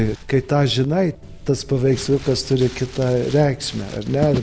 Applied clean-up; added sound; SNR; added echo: none; Crumpling, crinkling; 16 dB; none.